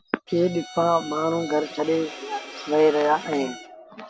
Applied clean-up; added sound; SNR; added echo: none; Bowed string instrument; 16 dB; none.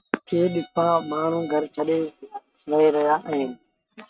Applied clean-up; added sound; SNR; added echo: neural mask model RNNoise.